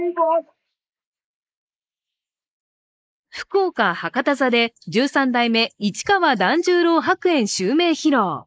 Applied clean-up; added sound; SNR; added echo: neural mask model Resemble Enhance denoiser.